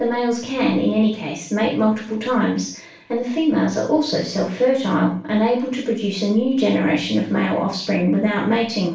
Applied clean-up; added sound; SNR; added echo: none; none; none; reverberation time 0.4 s.